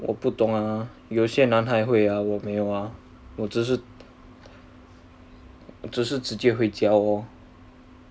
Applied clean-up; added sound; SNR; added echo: none; none; none; none.